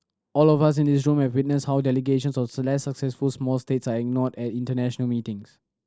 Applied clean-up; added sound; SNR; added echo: neural mask model Resemble Enhance denoiser.